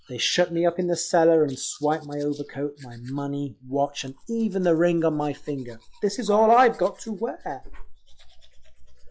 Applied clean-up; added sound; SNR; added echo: classical method log-MMSE.